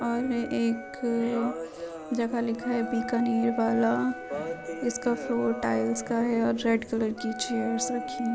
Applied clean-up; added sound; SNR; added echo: none; Wind instrument, woodwind instrument; 13 dB; none.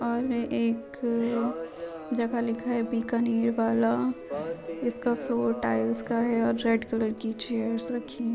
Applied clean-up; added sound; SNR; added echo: none; none; none; none.